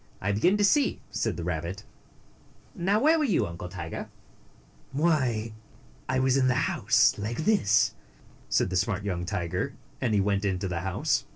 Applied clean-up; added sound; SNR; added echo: none; none; none; none.